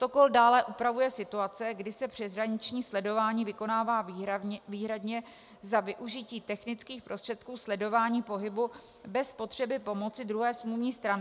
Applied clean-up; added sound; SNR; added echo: none; none; none; none.